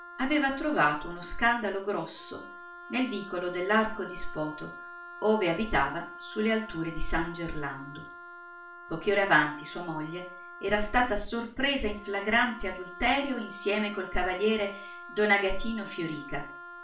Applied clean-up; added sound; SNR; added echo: none; Wind instrument, woodwind instrument; 15 dB; reverberation time 0.4 s.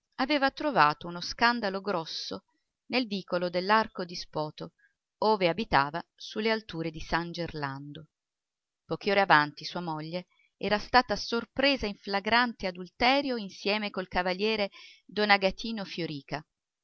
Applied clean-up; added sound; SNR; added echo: none; none; none; none.